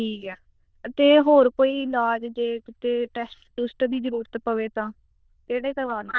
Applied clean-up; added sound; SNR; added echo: neural diffusion model UNIVERSE++.